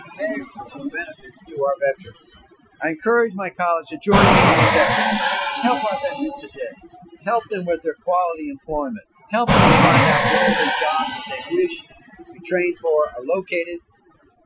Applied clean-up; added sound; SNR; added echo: classical method Wiener filter.